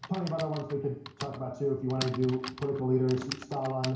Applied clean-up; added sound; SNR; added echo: none; Typing; 13 dB; reverberation time 0.6 s.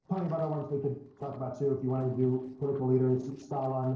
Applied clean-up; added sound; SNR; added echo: neural separator model SepFormer DNS4.